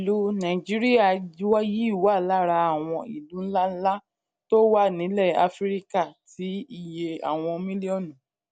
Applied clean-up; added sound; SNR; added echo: none; none; none; none.